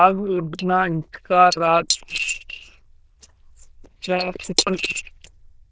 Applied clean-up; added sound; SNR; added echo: neural diffusion model UNIVERSE++.